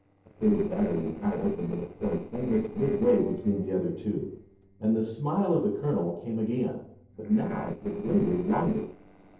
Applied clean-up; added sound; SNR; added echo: neural separator model SepFormer DNS4.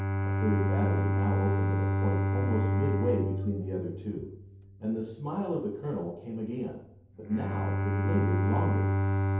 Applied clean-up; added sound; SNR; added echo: none; Bowed string instrument; -5 dB; reverberation time 0.7 s.